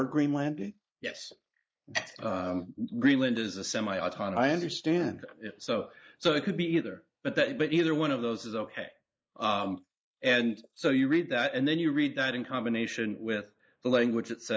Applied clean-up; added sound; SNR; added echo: neural mask model Resemble Enhance denoiser.